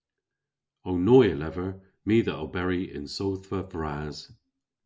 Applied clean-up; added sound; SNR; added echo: none; none; none; none.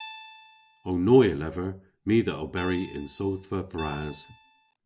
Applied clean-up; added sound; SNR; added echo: none; Guitar; 17 dB; none.